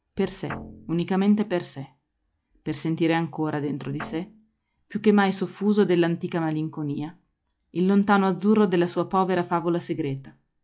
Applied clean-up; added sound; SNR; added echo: classical method log-MMSE.